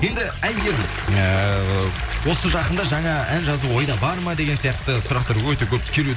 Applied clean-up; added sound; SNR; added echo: none; Toilet flush; 10 dB; none.